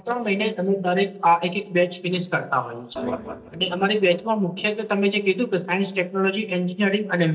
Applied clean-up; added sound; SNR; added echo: neural mask model DeepFilterNet 3.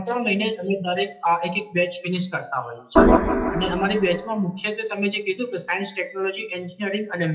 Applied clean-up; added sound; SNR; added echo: classical method WPE with log-MMSE.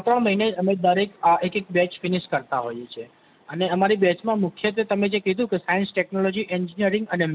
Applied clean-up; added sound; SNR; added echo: none; none; none; none.